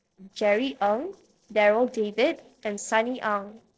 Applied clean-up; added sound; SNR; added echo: neural separator model SepFormer DNS4.